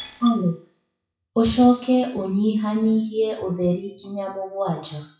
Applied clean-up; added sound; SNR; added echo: classical method WPE with log-MMSE.